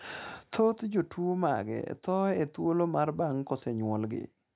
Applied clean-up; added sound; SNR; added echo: none; none; none; none.